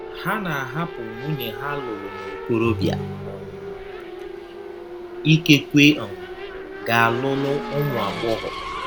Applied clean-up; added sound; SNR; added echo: none; Ringtone + Race car, auto racing / Accelerating, revving, vroom; 8 dB; none.